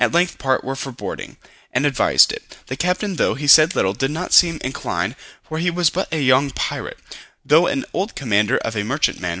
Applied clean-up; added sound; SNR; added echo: none; none; none; none.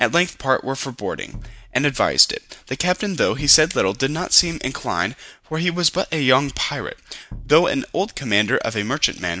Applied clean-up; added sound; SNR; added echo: none; Bass drum; 17 dB; none.